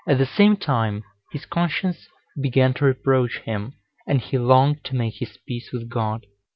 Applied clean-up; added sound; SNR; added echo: none; none; none; none.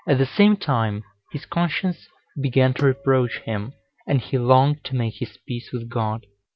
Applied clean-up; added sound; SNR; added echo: none; Tabla; 20 dB; none.